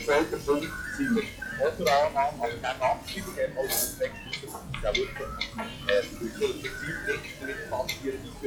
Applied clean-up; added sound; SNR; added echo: classical method log-MMSE.